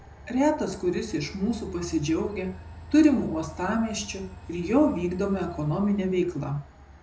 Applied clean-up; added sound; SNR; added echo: none; Train; 17 dB; none.